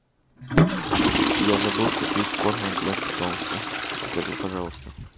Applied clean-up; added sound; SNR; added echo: none; Toilet flush / Water; -5 dB; none.